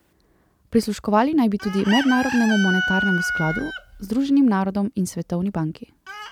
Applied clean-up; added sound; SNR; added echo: none; Chicken, rooster; 8 dB; none.